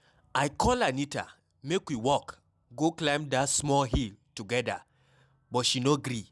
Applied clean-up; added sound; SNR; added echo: none; none; none; none.